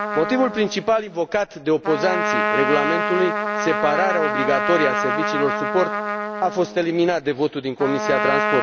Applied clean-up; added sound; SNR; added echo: none; Trumpet; 2 dB; none.